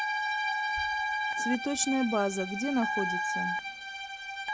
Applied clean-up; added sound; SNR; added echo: none; Telephone + Bowed string instrument; -1 dB; none.